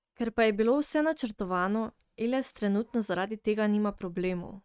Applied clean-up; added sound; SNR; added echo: neural mask model RNNoise.